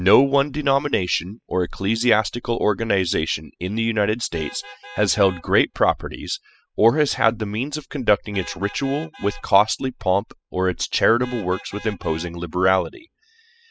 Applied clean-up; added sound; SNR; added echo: classical method spectral subtraction.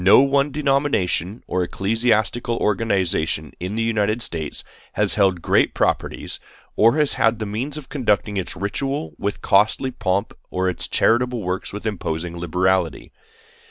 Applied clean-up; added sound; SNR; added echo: none; none; none; none.